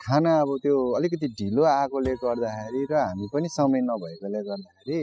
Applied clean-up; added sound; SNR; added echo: classical method spectral subtraction.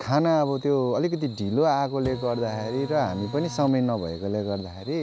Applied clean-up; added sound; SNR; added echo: none; Printer; 13 dB; none.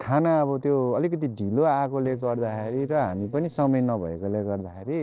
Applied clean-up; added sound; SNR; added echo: neural separator model SepFormer DNS4.